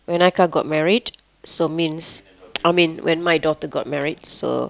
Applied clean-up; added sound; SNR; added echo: none; none; none; none.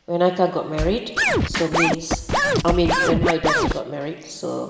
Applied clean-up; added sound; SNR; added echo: none; Scratching (performance technique); -2 dB; reverberation time 1.6 s.